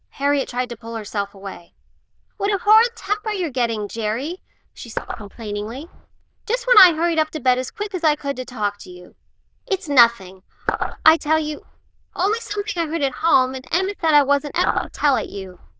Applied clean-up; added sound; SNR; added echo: neural diffusion model UNIVERSE++.